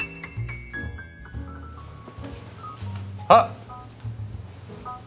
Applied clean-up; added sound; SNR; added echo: none; none; none; none.